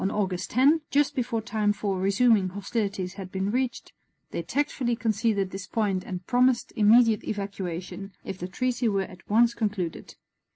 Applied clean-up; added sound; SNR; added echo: none; none; none; none.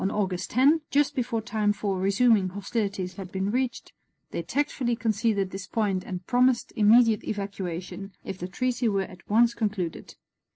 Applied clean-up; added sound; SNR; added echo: neural separator model SepFormer DNS4.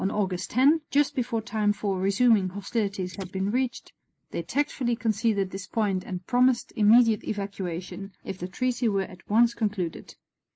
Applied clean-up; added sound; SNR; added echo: neural mask model Resemble Enhance denoiser.